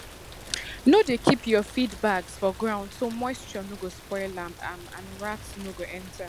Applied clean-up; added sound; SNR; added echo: none; Rain; 16 dB; none.